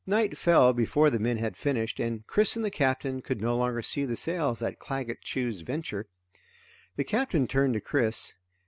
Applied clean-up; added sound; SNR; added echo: none; none; none; none.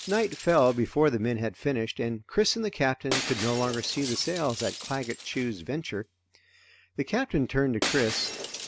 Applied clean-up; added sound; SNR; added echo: none; Shatter; 10 dB; none.